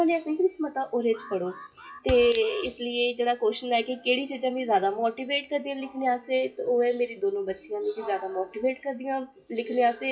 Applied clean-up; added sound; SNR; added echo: classical method WPE with log-MMSE.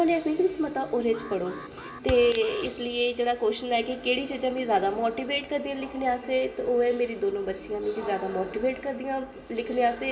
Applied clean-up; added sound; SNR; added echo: none; Alarm; 17 dB; reverberation time 2.6 s.